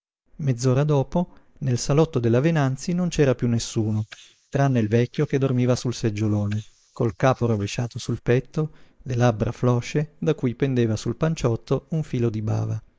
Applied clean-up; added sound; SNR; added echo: neural mask model Resemble Enhance denoiser.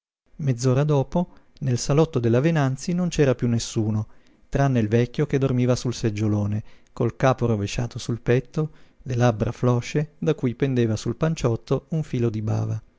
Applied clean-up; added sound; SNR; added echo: none; none; none; none.